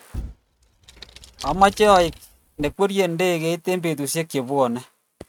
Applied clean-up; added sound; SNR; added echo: neural mask model RNNoise.